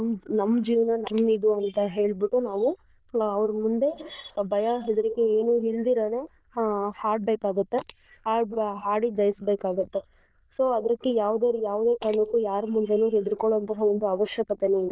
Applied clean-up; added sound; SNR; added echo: neural diffusion model UNIVERSE++.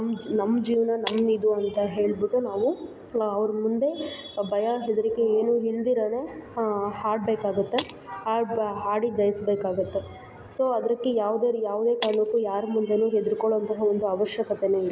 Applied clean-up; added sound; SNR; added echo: none; Shatter; 19 dB; none.